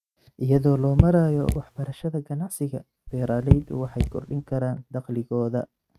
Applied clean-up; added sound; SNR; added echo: neural mask model RNNoise.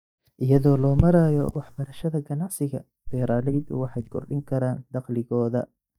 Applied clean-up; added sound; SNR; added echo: neural mask model DeepFilterNet 3.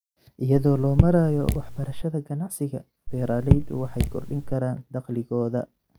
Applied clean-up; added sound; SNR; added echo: none; Raindrop / Drip; -1 dB; none.